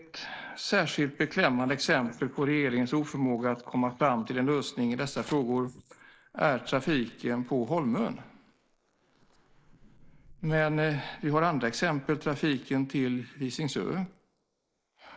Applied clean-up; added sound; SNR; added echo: neural mask model Resemble Enhance denoiser.